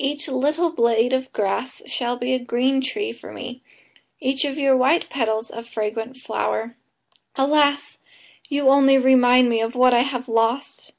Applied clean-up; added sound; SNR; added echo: none; none; none; none.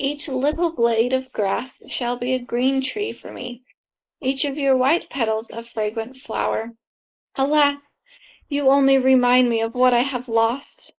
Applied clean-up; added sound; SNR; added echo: neural mask model Resemble Enhance denoiser.